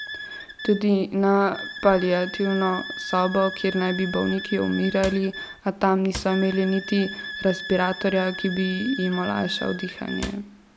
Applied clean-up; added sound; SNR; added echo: none; Wind instrument, woodwind instrument + Cupboard open or close / Drawer open or close; 11 dB; none.